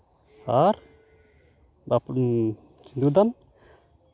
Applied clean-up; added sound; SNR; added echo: none; none; none; none.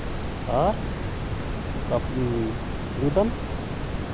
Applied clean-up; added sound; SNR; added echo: none; Water; 0 dB; none.